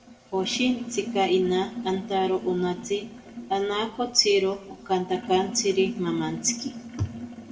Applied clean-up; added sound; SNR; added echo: none; Sink (filling or washing); 11 dB; reverberation time 0.4 s.